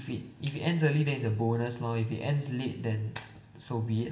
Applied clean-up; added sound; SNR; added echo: none; none; none; reverberation time 0.8 s.